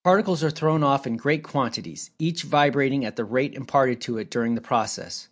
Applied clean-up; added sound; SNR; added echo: none; none; none; none.